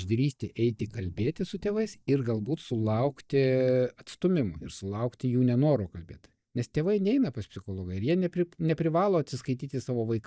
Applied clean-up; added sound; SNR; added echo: neural mask model DeepFilterNet 3.